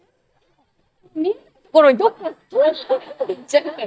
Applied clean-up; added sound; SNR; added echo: neural mask model DeepFilterNet 3.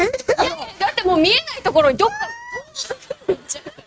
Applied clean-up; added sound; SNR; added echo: neural mask model RNNoise.